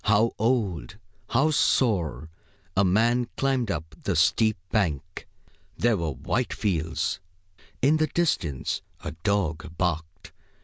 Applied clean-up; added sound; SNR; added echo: none; none; none; none.